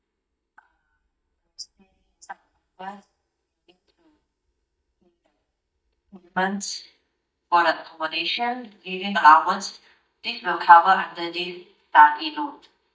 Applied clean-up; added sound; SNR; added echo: neural mask model DeepFilterNet 3.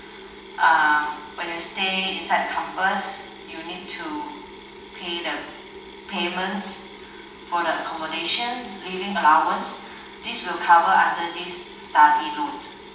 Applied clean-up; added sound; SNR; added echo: none; Mechanisms; 19 dB; reverberation time 0.8 s.